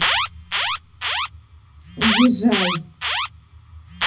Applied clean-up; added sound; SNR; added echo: none; Alarm; 0 dB; reverberation time 0.4 s.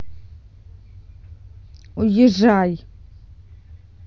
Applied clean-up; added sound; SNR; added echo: none; none; none; none.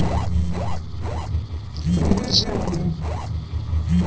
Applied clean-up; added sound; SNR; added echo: neural separator model SepFormer DNS4.